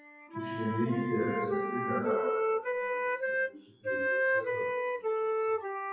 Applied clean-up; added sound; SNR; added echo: classical method WPE with log-MMSE.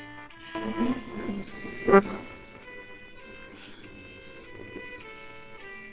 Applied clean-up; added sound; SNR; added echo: neural separator model SepFormer WHAMR!.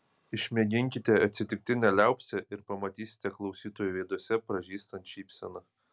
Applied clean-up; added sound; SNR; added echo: none; none; none; none.